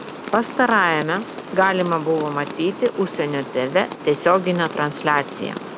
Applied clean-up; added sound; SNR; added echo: none; Rain; 11 dB; none.